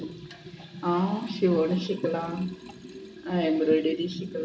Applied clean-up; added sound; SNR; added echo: none; Liquid; 12 dB; none.